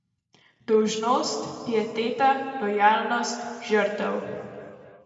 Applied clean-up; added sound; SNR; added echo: none; none; none; reverberation time 2.0 s.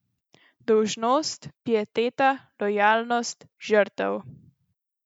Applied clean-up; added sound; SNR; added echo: none; none; none; none.